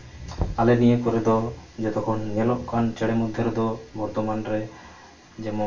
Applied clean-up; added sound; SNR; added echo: none; Knock; 11 dB; reverberation time 0.3 s.